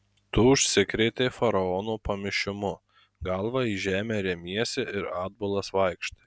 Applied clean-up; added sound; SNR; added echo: none; none; none; none.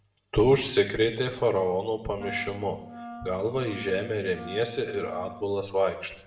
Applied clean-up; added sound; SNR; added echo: none; Wind instrument, woodwind instrument; 15 dB; reverberation time 0.7 s.